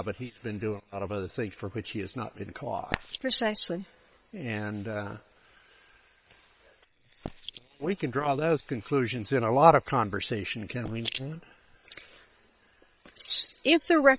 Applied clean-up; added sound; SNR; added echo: neural separator model SepFormer WHAM!.